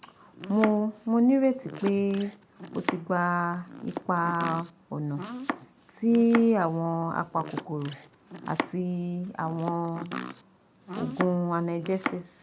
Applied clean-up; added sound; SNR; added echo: none; Domestic sounds, home sounds; 11 dB; none.